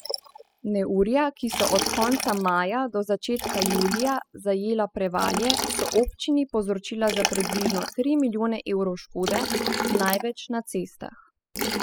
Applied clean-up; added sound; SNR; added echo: classical method spectral subtraction.